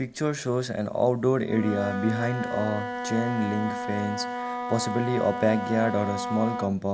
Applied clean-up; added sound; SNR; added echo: none; Wind instrument, woodwind instrument; 6 dB; none.